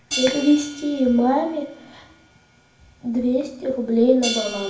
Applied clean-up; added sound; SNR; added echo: none; Hi-hat; 12 dB; reverberation time 0.6 s.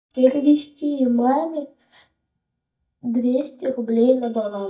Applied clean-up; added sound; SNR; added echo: neural mask model DeepFilterNet 3.